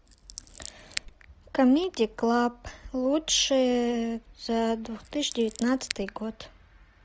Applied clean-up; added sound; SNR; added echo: none; Scissors; 14 dB; none.